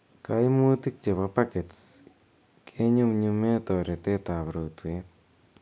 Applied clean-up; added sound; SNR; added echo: none; none; none; none.